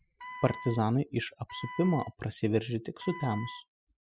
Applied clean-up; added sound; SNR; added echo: classical method spectral subtraction.